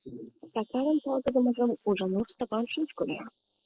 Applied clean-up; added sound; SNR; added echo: neural mask model Resemble Enhance denoiser.